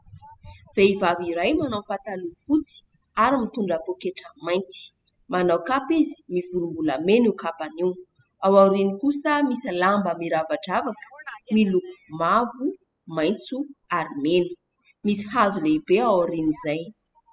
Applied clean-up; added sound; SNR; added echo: classical method spectral subtraction.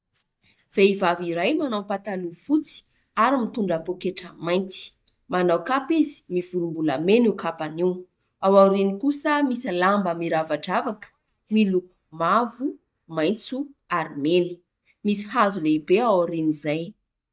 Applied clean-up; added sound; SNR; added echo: neural mask model DeepFilterNet 3.